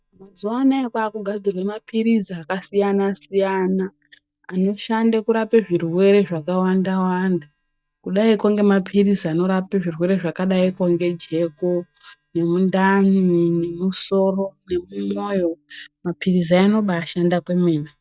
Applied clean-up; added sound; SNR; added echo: neural mask model DeepFilterNet 3.